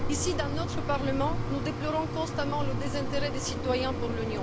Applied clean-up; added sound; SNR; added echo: none; Mechanisms; -1 dB; none.